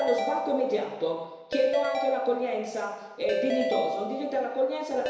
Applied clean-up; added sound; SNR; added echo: none; Ringtone / Keyboard (musical); 4 dB; reverberation time 1.0 s.